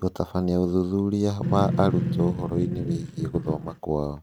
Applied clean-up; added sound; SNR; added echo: neural mask model RNNoise.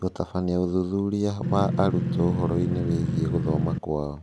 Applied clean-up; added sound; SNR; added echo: none; Engine; 0 dB; none.